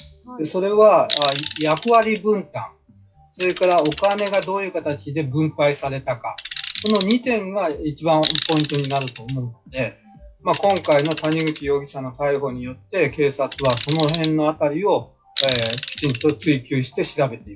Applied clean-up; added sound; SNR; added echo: classical method log-MMSE.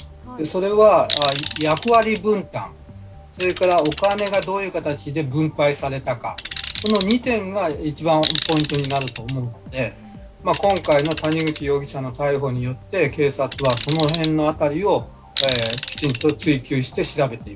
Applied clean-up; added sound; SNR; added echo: none; Tools; 12 dB; none.